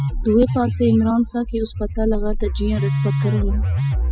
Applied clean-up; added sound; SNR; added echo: classical method spectral subtraction.